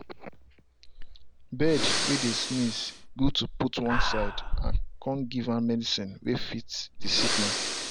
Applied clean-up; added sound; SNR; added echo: none; Breathing; 0 dB; none.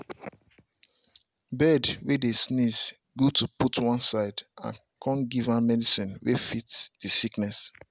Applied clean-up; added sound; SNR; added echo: none; none; none; none.